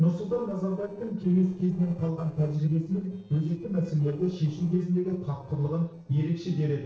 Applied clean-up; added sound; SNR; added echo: neural separator model SepFormer DNS4.